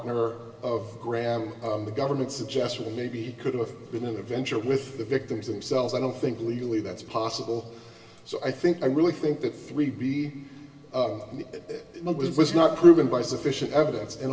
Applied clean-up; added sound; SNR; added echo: none; none; none; reverberation time 2.3 s.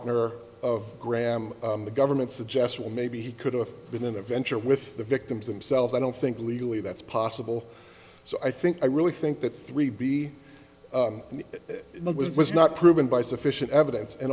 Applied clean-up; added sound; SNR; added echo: none; none; none; none.